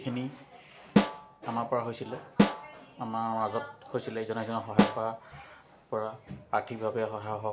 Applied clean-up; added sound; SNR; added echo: none; Snare drum; -4 dB; none.